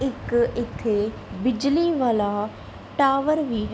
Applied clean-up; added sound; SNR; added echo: none; none; none; none.